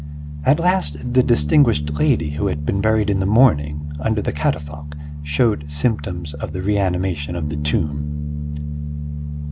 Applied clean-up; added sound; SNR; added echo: none; Bass guitar; 6 dB; none.